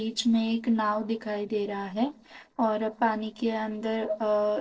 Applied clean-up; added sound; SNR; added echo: neural separator model SepFormer DNS4.